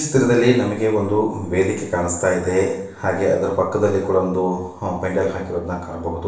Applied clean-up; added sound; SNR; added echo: none; none; none; reverberation time 0.7 s.